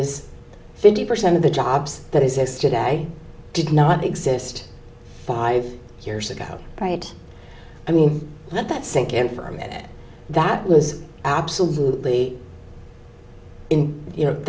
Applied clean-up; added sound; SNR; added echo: none; none; none; none.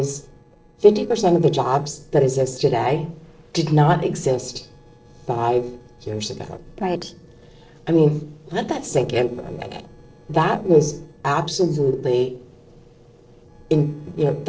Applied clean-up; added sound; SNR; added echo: neural separator model SepFormer DNS4.